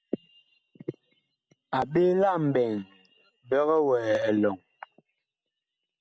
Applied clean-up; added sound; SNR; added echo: none; none; none; none.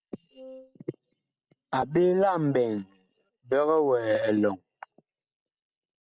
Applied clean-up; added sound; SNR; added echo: neural separator model SepFormer DNS4.